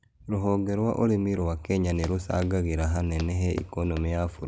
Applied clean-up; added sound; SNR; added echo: none; Run; 20 dB; none.